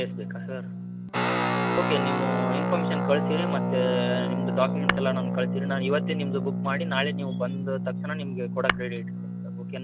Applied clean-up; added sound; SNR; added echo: none; Tap / Glass + Guitar; -3 dB; none.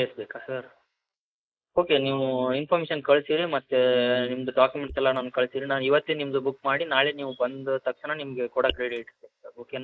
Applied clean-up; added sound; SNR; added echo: neural mask model Resemble Enhance denoiser.